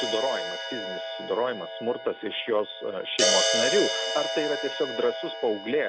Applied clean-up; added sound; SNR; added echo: none; Crash cymbal; 1 dB; none.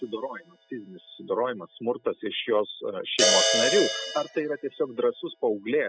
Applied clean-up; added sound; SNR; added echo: classical method spectral subtraction.